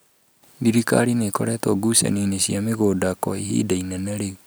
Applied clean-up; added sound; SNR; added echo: none; none; none; none.